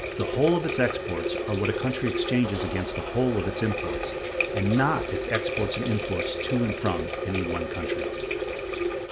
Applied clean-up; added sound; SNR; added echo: none; Water tap, faucet; 2 dB; none.